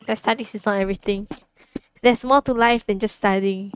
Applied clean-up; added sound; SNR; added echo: neural mask model RNNoise.